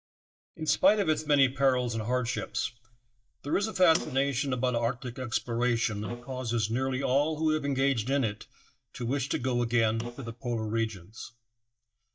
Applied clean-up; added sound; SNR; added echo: neural mask model DeepFilterNet 3.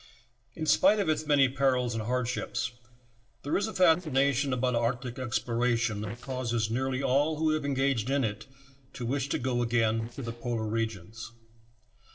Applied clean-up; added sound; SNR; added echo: neural separator model SepFormer DNS4.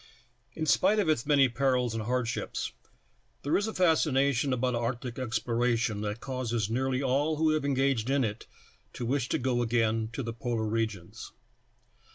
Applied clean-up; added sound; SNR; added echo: none; none; none; none.